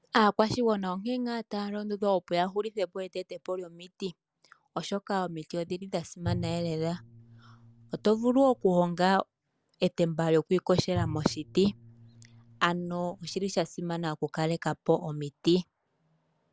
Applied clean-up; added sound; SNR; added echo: none; Bowed string instrument; 12 dB; none.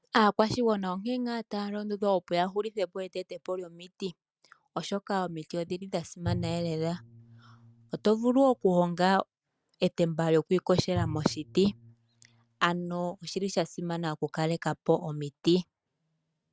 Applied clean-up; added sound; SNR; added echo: neural mask model RNNoise.